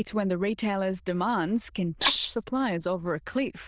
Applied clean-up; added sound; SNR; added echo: neural diffusion model UNIVERSE++.